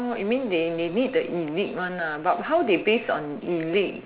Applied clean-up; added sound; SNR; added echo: none; none; none; none.